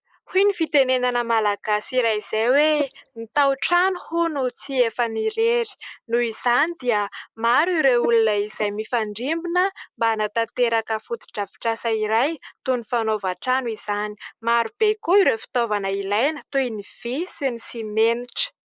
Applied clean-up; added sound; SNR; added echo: neural mask model Resemble Enhance denoiser.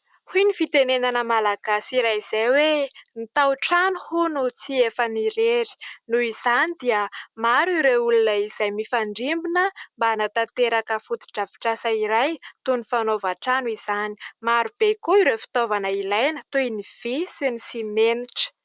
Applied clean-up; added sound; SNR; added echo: none; none; none; none.